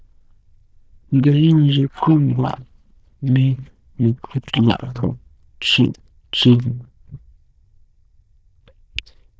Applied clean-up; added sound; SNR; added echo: neural diffusion model UNIVERSE++.